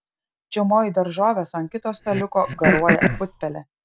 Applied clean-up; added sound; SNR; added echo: none; Cough; 0 dB; none.